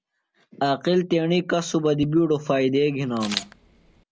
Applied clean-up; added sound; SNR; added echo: none; Camera; 13 dB; none.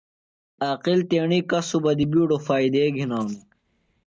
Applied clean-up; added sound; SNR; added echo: neural mask model DeepFilterNet 3.